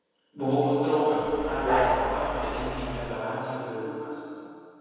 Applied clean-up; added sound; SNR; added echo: none; Train; 0 dB; reverberation time 2.1 s.